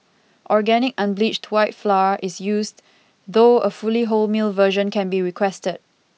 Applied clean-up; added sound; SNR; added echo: none; none; none; none.